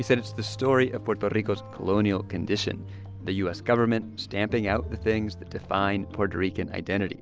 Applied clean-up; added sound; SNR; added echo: none; none; none; none.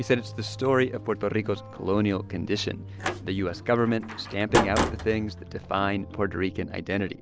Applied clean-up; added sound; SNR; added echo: none; Slam; 3 dB; none.